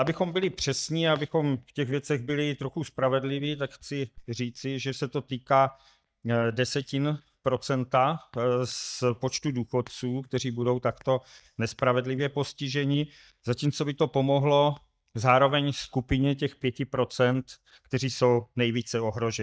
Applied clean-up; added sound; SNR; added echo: neural mask model DeepFilterNet 3.